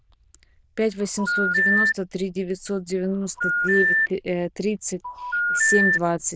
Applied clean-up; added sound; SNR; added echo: neural diffusion model UNIVERSE++.